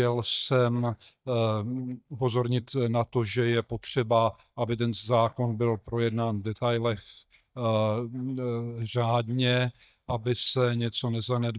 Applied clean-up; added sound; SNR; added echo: neural mask model DeepFilterNet 3.